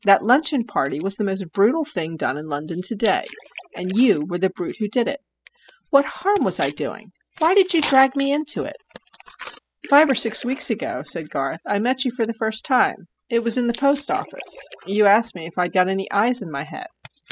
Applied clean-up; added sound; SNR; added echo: classical method spectral subtraction.